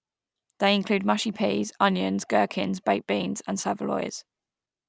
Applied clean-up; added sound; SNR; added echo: none; none; none; none.